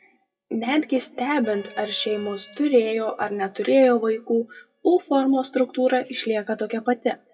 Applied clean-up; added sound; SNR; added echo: classical method WPE with log-MMSE.